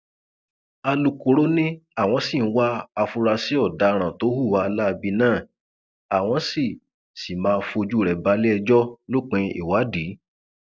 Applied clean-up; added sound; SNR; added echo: none; none; none; none.